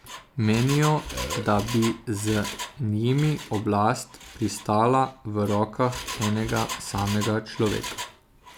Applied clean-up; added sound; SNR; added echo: none; Burping, eructation + Engine; 11 dB; none.